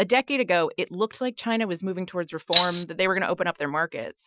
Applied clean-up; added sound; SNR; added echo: classical method Wiener filter.